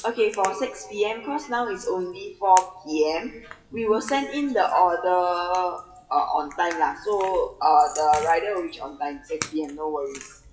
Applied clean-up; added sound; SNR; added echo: classical method WPE with log-MMSE.